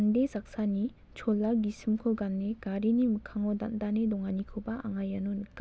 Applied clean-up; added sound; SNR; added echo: none; none; none; none.